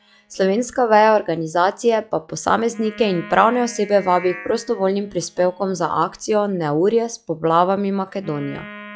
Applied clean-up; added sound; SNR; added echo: classical method log-MMSE.